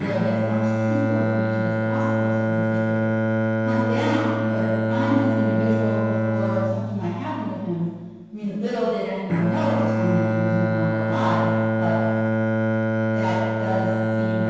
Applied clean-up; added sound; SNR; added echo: none; Bowed string instrument; -4 dB; reverberation time 1.2 s.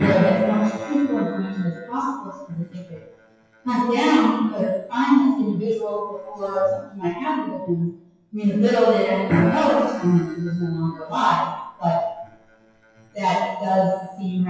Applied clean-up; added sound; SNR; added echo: classical method WPE with log-MMSE.